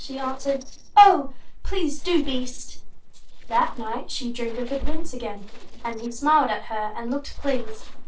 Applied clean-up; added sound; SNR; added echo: neural separator model SepFormer DNS4.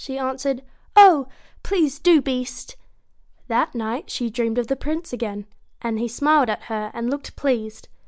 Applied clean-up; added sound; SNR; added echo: none; none; none; none.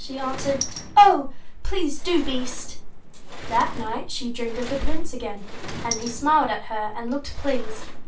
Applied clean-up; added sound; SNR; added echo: none; Sliding door; 16 dB; reverberation time 0.3 s.